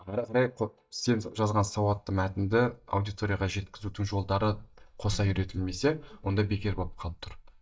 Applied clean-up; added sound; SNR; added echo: neural mask model DeepFilterNet 3.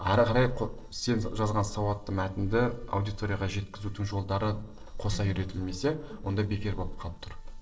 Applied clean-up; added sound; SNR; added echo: neural separator model SepFormer DNS4.